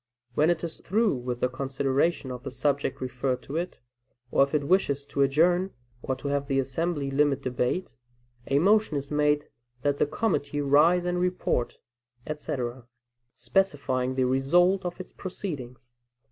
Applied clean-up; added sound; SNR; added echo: none; none; none; none.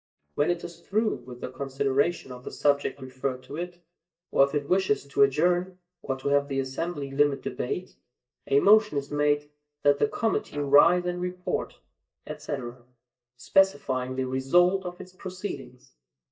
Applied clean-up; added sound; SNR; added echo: neural mask model DeepFilterNet 3.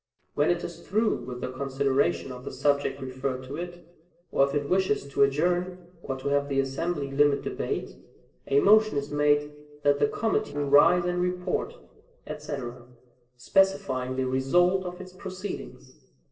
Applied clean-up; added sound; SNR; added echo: neural separator model SepFormer DNS4.